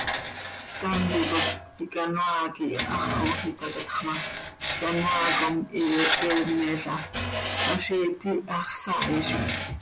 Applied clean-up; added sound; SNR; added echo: none; Screech; 1 dB; none.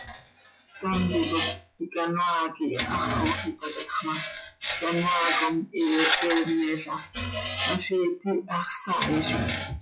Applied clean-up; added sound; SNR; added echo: classical method log-MMSE.